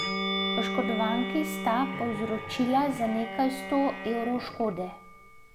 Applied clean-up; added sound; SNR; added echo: none; Bowed string instrument + Musical instrument; 5 dB; none.